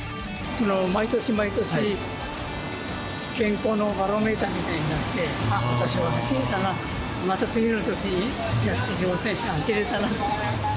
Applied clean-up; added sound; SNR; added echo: none; none; none; none.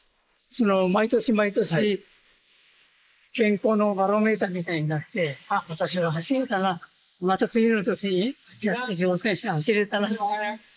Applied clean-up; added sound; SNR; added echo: neural mask model Resemble Enhance denoiser.